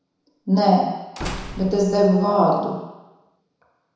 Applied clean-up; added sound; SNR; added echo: none; Slam / Wood; 14 dB; reverberation time 1.0 s.